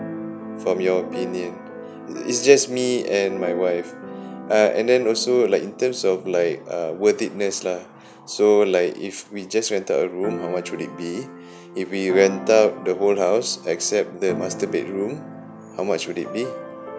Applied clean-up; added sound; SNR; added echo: none; Keyboard (musical); 14 dB; none.